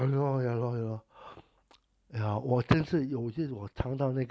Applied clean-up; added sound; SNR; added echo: none; none; none; none.